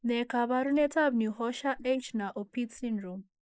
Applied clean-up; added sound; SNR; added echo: neural mask model Resemble Enhance denoiser.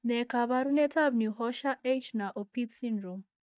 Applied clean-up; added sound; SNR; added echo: neural mask model DeepFilterNet 3.